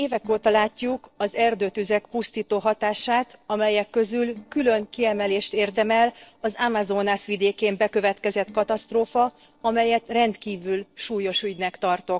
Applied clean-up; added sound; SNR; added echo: neural separator model SepFormer DNS4.